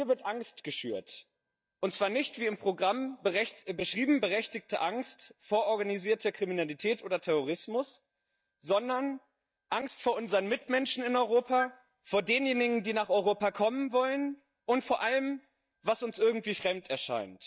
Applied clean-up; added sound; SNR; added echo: neural mask model DeepFilterNet 3.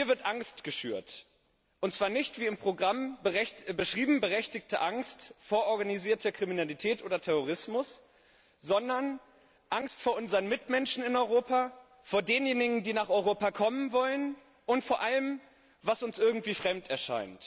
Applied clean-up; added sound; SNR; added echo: none; none; none; none.